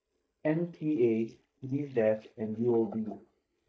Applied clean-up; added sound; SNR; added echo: neural mask model DeepFilterNet 3.